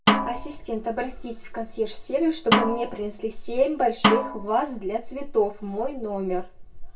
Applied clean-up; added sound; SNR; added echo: none; Snare drum; 0 dB; reverberation time 0.2 s.